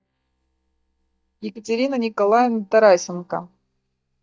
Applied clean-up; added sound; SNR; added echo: neural mask model DeepFilterNet 3.